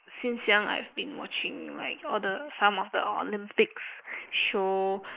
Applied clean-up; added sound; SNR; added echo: neural mask model Resemble Enhance denoiser.